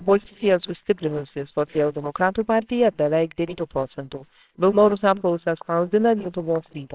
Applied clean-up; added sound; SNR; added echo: neural separator model SepFormer WHAMR!.